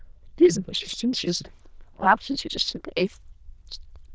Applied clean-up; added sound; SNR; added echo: neural diffusion model UNIVERSE++.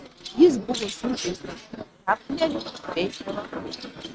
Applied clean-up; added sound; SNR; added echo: neural mask model RNNoise.